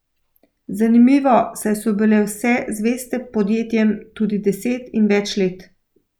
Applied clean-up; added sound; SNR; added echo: none; none; none; none.